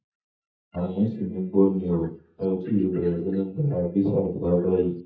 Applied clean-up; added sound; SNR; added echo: neural mask model DeepFilterNet 3.